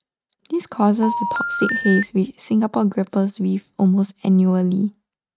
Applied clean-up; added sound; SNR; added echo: neural mask model RNNoise.